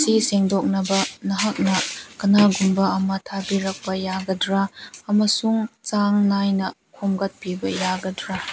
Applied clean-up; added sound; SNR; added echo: none; none; none; none.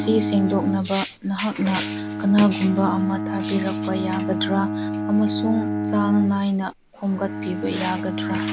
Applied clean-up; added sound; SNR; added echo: none; Bowed string instrument; 4 dB; none.